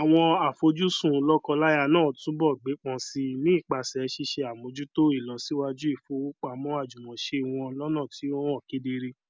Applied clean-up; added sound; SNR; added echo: none; none; none; none.